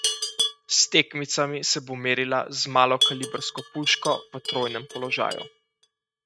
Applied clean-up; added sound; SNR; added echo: neural mask model RNNoise.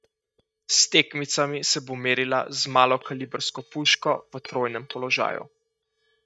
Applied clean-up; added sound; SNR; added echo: neural mask model DeepFilterNet 3.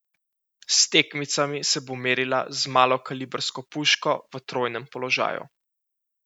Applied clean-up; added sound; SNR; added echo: none; none; none; none.